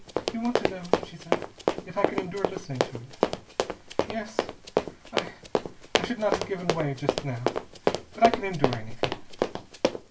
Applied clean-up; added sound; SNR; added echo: none; Run; -3 dB; reverberation time 0.2 s.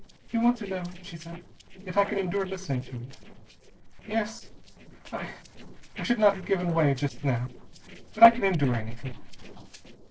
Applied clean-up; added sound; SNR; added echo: neural separator model SepFormer DNS4.